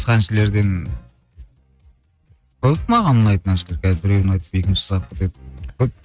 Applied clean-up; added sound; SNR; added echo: neural mask model RNNoise.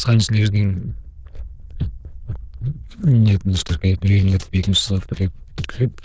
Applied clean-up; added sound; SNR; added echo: neural diffusion model UNIVERSE++.